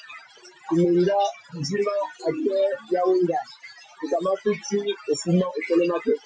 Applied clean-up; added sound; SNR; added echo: classical method Wiener filter.